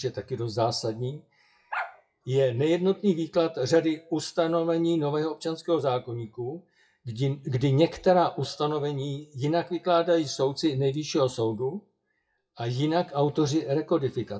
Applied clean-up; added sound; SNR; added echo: classical method WPE with log-MMSE.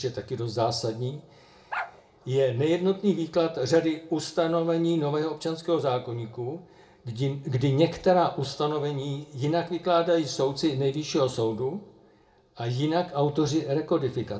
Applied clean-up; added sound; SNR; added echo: none; Bark; 12 dB; reverberation time 0.3 s.